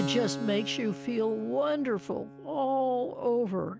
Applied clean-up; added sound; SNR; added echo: none; Keyboard (musical); 10 dB; none.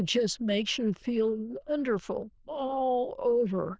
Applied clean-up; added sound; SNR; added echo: neural diffusion model UNIVERSE++.